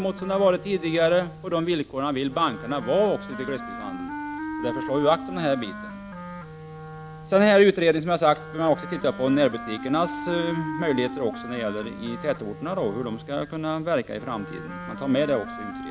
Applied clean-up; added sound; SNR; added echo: none; Wind instrument, woodwind instrument; 11 dB; none.